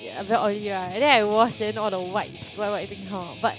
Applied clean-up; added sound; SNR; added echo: none; Guitar; 17 dB; none.